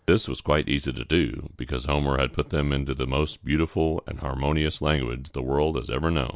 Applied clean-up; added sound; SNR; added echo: none; none; none; none.